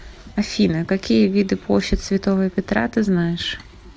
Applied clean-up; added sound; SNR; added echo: none; none; none; none.